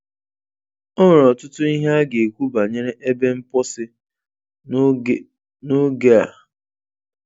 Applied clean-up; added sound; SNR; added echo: none; none; none; none.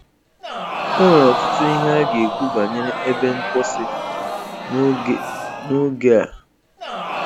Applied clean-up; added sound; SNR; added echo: none; Crowd; 4 dB; none.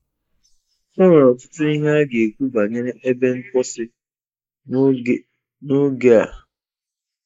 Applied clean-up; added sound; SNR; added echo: neural mask model Resemble Enhance denoiser.